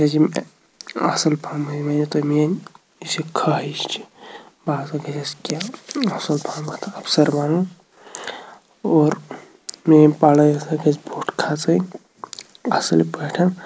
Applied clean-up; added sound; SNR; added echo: neural mask model Resemble Enhance denoiser.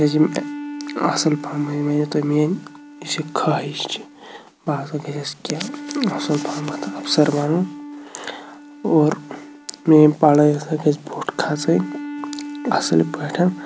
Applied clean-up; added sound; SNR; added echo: none; Bowed string instrument; 13 dB; none.